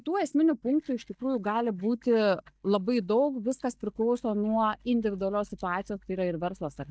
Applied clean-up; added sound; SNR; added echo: neural mask model DeepFilterNet 3.